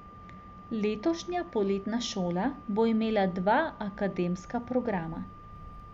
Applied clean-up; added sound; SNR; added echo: none; Car + Wind instrument, woodwind instrument; 17 dB; none.